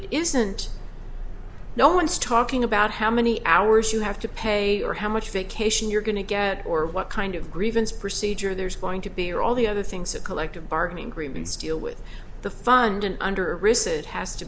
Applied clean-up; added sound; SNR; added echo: none; none; none; none.